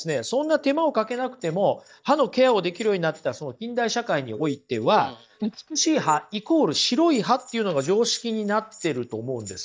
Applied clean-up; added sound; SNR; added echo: neural mask model DeepFilterNet 3.